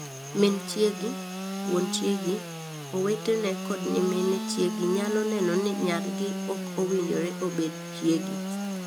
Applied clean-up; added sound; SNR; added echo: none; Sawing / Engine; 5 dB; none.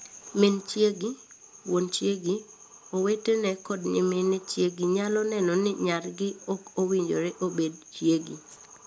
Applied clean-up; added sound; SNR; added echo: none; none; none; none.